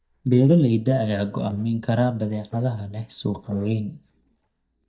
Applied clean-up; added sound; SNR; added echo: neural mask model DeepFilterNet 3.